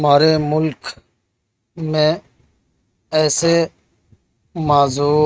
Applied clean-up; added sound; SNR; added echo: neural mask model RNNoise.